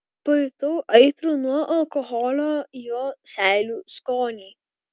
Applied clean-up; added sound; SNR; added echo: none; none; none; none.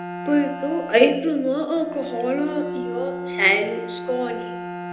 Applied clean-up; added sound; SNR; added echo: none; Bowed string instrument; 9 dB; reverberation time 0.8 s.